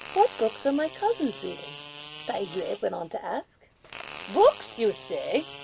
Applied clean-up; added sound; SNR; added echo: none; Fart; 13 dB; none.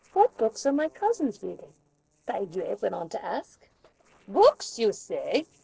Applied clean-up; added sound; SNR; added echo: neural separator model SepFormer DNS4.